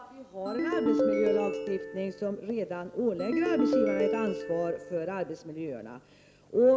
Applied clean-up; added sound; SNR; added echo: none; Ringtone; -1 dB; none.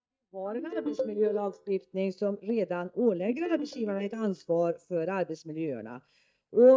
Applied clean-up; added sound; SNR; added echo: neural mask model DeepFilterNet 3.